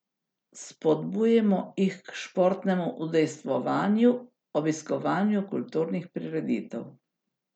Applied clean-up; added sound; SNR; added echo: none; none; none; none.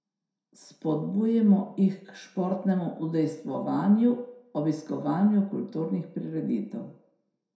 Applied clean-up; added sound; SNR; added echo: none; none; none; reverberation time 0.6 s.